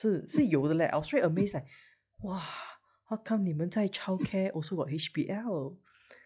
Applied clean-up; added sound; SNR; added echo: classical method log-MMSE.